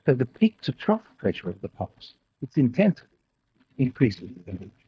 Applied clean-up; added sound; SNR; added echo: neural mask model DeepFilterNet 3.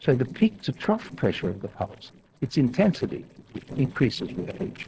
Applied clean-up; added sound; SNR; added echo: neural separator model SepFormer DNS4.